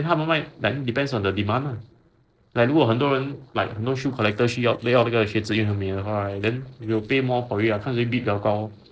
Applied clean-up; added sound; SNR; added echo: neural separator model SepFormer DNS4.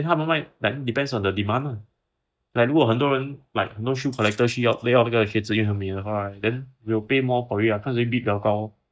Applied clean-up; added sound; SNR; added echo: neural mask model DeepFilterNet 3.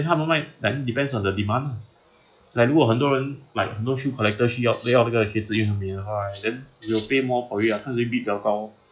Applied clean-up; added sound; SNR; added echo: classical method log-MMSE.